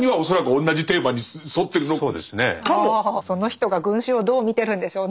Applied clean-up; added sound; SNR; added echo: none; none; none; none.